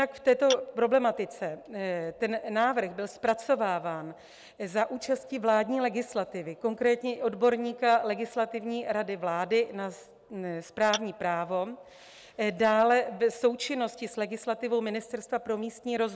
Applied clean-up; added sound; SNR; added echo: none; Tap / Glass; 12 dB; none.